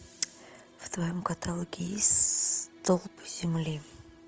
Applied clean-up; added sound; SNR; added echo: none; none; none; none.